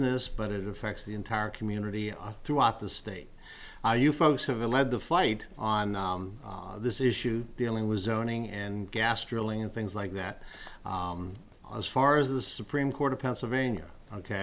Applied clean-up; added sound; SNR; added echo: none; none; none; none.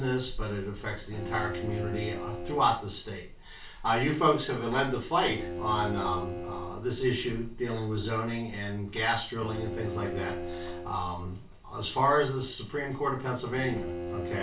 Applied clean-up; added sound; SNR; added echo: none; Bowed string instrument; 10 dB; reverberation time 0.3 s.